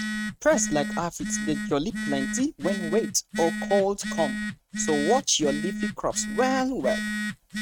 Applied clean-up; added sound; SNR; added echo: neural mask model RNNoise.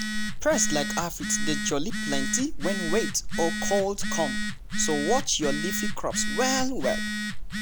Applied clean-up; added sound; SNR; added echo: none; Telephone; 0 dB; none.